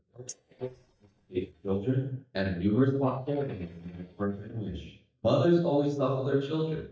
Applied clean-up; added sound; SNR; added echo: neural mask model DeepFilterNet 3.